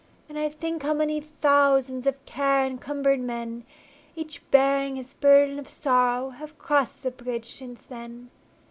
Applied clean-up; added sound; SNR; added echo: none; none; none; none.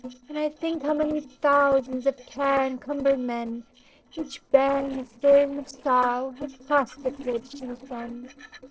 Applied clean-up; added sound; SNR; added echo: neural separator model SepFormer DNS4.